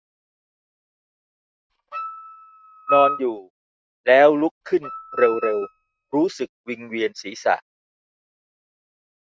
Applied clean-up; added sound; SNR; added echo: neural mask model RNNoise.